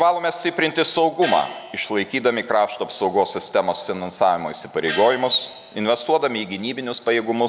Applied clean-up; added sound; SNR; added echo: none; Gong; 14 dB; none.